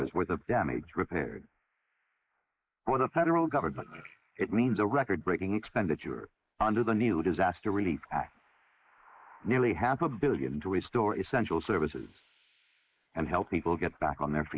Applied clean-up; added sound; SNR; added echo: neural mask model Resemble Enhance denoiser.